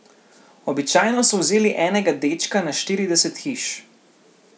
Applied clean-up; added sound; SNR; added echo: none; none; none; none.